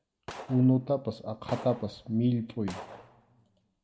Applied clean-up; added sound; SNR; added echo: none; Gunshot, gunfire; 17 dB; reverberation time 0.6 s.